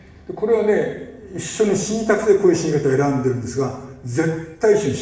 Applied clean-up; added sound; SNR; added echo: none; none; none; reverberation time 0.9 s.